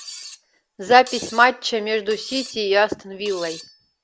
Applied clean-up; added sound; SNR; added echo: none; Cutlery, silverware; 19 dB; none.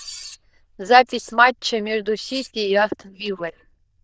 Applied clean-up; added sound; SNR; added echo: neural diffusion model UNIVERSE++.